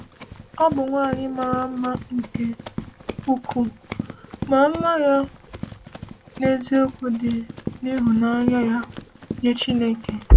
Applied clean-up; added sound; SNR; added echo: none; Run; 12 dB; none.